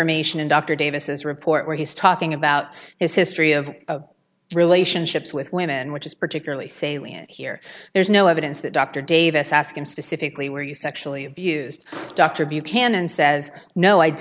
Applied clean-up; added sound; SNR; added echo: none; none; none; none.